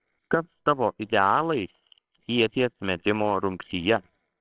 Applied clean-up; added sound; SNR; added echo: neural separator model SepFormer WHAMR!.